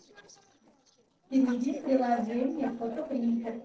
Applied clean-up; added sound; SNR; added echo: neural separator model SepFormer DNS4.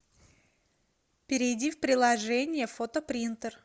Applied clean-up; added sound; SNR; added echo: none; none; none; none.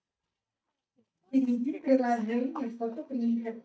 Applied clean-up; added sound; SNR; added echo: neural mask model DeepFilterNet 3.